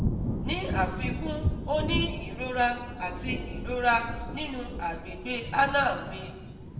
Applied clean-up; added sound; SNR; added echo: none; Thunder / Rain; 2 dB; reverberation time 1.0 s.